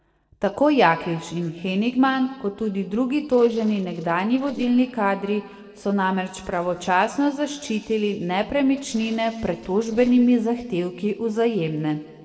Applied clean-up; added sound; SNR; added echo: neural separator model SepFormer DNS4.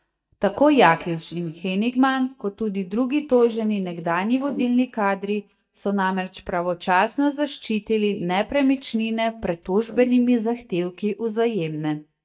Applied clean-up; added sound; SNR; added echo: neural mask model DeepFilterNet 3.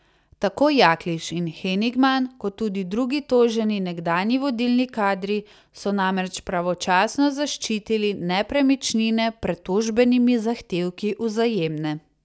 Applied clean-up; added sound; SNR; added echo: none; none; none; none.